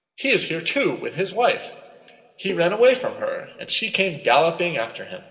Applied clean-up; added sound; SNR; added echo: neural separator model SepFormer DNS4.